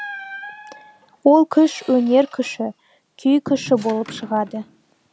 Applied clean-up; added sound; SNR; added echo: none; Squeak; 18 dB; none.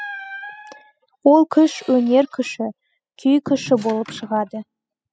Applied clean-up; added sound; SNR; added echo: classical method spectral subtraction.